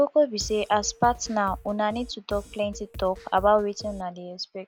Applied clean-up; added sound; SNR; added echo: none; Drum kit; 16 dB; none.